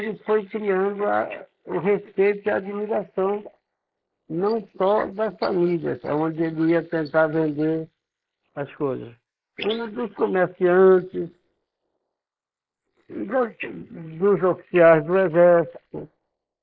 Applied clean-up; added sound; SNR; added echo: neural mask model Resemble Enhance denoiser.